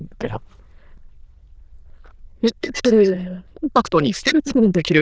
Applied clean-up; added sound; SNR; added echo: neural diffusion model UNIVERSE++.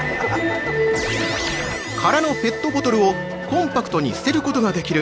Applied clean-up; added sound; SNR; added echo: none; Bowed string instrument; 16 dB; none.